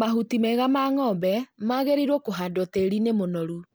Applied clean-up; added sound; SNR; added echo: none; none; none; none.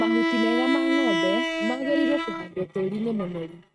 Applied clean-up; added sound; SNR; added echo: neural mask model RNNoise.